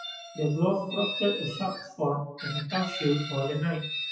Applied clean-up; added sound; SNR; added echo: classical method WPE with log-MMSE.